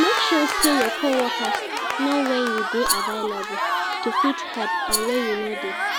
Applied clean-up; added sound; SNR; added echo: none; Rattle + Cheering; -1 dB; none.